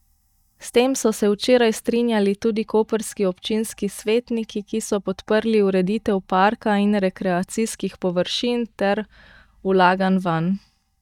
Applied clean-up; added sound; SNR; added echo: neural mask model DeepFilterNet 3.